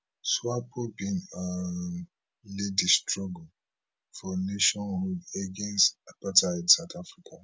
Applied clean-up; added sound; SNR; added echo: none; none; none; none.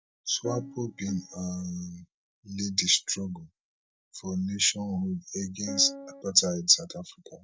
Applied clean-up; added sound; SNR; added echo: neural mask model DeepFilterNet 3.